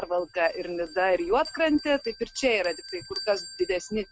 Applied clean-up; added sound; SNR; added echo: none; Bell; 16 dB; none.